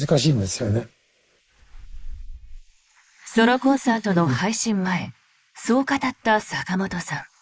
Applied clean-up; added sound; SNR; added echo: neural mask model Resemble Enhance denoiser.